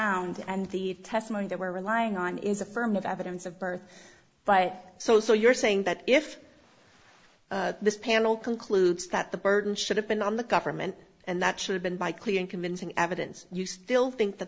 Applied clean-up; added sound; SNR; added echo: none; none; none; none.